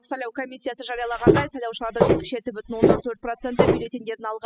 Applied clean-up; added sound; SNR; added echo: classical method spectral subtraction.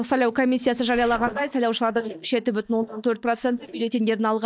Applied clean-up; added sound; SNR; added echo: neural mask model DeepFilterNet 3.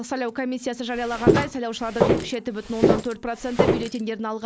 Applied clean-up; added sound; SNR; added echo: none; Walk, footsteps; -5 dB; none.